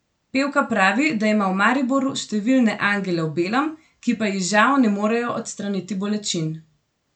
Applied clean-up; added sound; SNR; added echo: none; none; none; none.